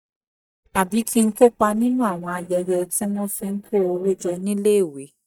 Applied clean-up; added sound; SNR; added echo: neural mask model DeepFilterNet 3.